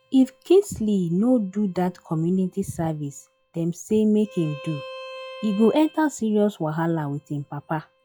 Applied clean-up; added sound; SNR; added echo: classical method log-MMSE.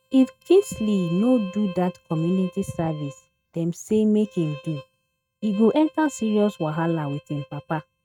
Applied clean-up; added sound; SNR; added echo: neural mask model RNNoise.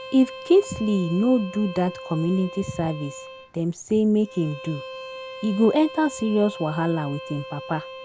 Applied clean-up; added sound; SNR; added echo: none; Bowed string instrument; 15 dB; none.